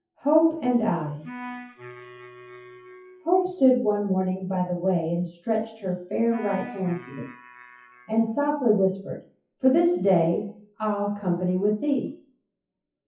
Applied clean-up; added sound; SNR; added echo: classical method WPE with log-MMSE.